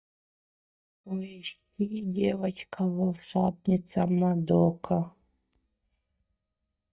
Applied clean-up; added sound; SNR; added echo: neural mask model DeepFilterNet 3.